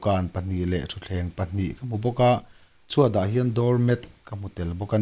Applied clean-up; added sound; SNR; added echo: neural mask model Resemble Enhance denoiser.